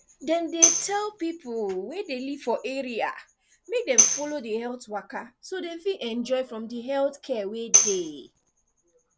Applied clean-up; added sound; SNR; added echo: none; Tambourine; -4 dB; none.